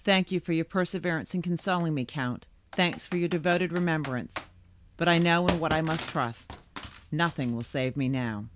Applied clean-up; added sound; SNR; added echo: none; Computer keyboard; 13 dB; none.